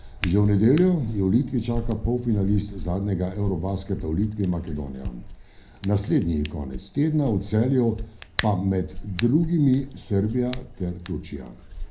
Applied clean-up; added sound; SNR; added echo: none; Hands; 12 dB; reverberation time 0.4 s.